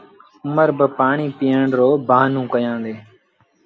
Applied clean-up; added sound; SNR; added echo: none; none; none; none.